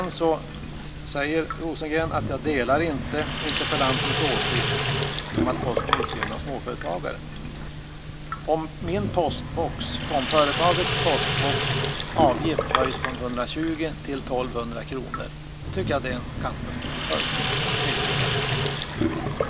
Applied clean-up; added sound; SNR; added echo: none; Sink (filling or washing); -1 dB; none.